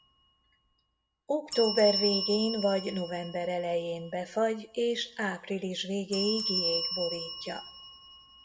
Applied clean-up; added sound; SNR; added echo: none; Bell; 6 dB; reverberation time 0.9 s.